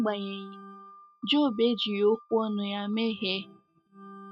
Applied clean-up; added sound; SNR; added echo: neural mask model RNNoise.